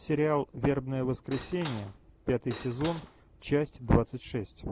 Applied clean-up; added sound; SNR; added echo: none; Cutlery, silverware / Dishes, pots, and pans; 13 dB; none.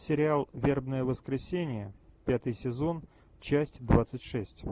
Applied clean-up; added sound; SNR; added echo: none; none; none; none.